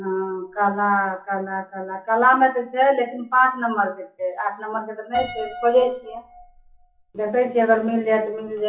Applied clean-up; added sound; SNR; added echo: classical method WPE with log-MMSE.